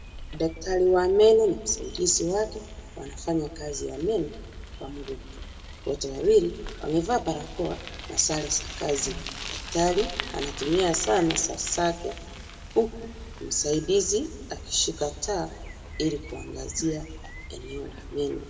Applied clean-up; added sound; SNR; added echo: none; Bicycle; 12 dB; reverberation time 1.1 s.